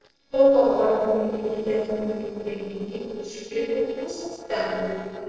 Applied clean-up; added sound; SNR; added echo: neural separator model SepFormer DNS4.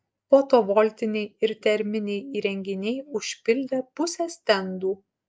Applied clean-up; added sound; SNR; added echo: none; none; none; none.